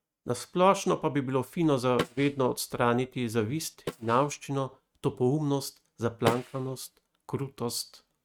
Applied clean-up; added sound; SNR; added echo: neural mask model RNNoise.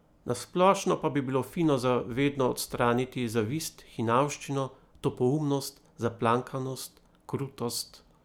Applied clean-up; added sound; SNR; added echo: none; none; none; none.